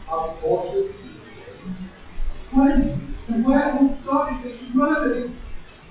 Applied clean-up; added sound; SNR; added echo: classical method WPE with log-MMSE.